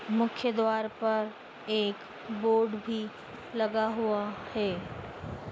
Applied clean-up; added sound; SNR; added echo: none; none; none; none.